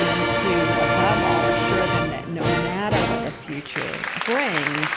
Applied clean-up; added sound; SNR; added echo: none; Applause; -4 dB; none.